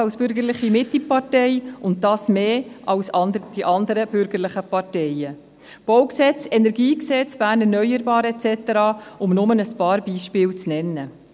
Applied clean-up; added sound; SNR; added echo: none; none; none; none.